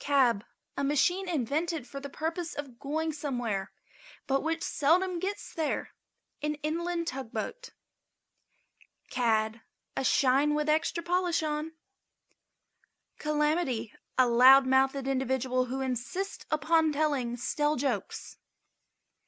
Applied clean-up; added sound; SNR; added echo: none; none; none; none.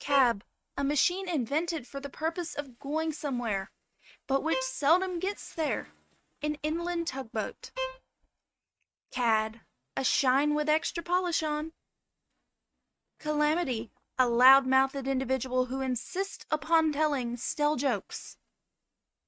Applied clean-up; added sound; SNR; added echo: neural mask model RNNoise.